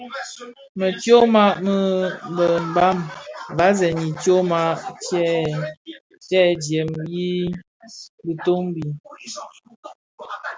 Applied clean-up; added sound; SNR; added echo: none; none; none; none.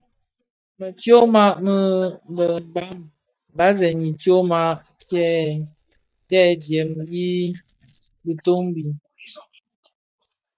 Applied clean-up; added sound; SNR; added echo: neural mask model DeepFilterNet 3.